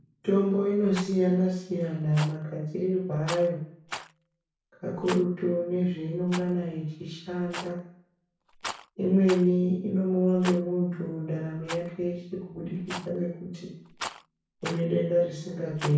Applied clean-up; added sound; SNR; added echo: none; Rattle; 16 dB; reverberation time 0.6 s.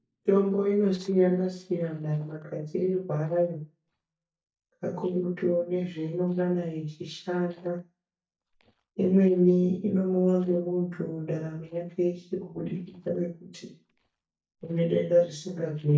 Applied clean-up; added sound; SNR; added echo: neural mask model DeepFilterNet 3.